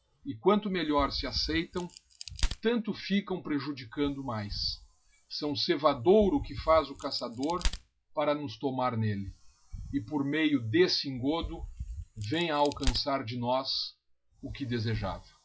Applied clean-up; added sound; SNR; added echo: classical method log-MMSE.